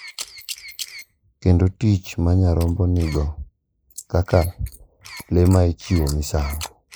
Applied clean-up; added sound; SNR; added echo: neural mask model Resemble Enhance denoiser.